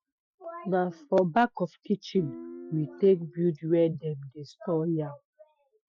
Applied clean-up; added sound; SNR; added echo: classical method Wiener filter.